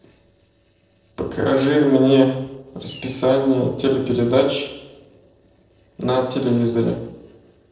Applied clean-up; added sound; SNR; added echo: neural separator model SepFormer DNS4.